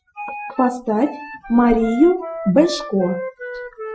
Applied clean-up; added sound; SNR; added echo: classical method Wiener filter.